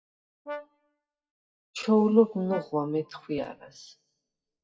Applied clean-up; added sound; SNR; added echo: classical method WPE with log-MMSE.